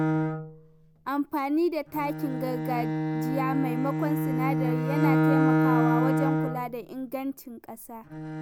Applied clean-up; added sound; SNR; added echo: none; Bowed string instrument; -4 dB; none.